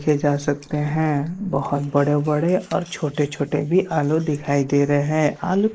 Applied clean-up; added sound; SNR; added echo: neural mask model Resemble Enhance denoiser.